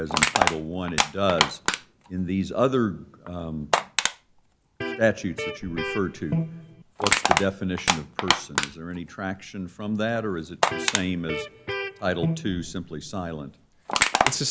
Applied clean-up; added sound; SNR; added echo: none; Crushing + Electric guitar; -1 dB; none.